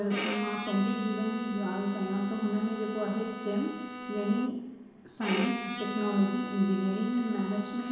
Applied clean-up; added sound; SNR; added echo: none; Bowed string instrument; 8 dB; reverberation time 1.1 s.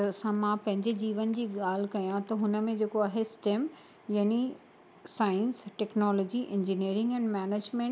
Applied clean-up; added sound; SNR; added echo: none; none; none; none.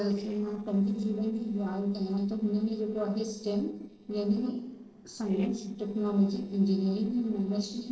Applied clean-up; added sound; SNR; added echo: neural separator model SepFormer DNS4.